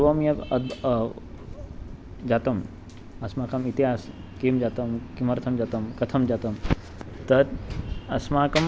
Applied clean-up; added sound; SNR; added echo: none; none; none; none.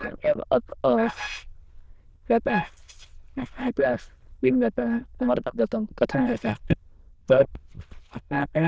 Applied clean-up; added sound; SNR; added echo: neural diffusion model UNIVERSE++.